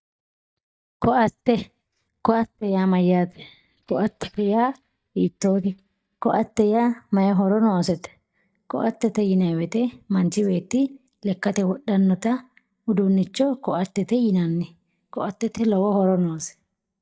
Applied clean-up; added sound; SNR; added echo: neural mask model DeepFilterNet 3.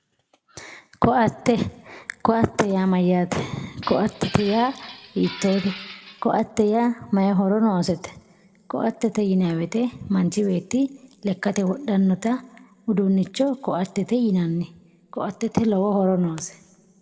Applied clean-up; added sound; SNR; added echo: none; Glass; 15 dB; reverberation time 0.9 s.